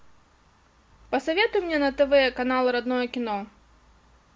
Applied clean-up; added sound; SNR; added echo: none; none; none; none.